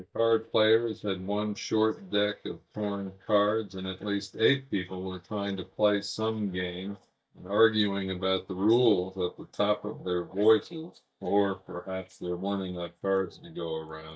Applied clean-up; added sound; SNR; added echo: neural mask model DeepFilterNet 3.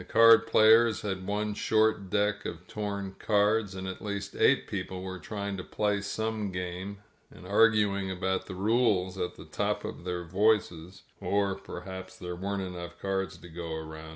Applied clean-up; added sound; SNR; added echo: none; none; none; none.